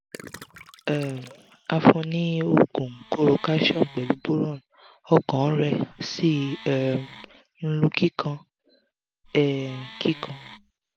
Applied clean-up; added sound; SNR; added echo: none; Gurgling + Wood; 20 dB; none.